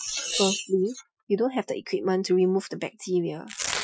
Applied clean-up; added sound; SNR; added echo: classical method Wiener filter.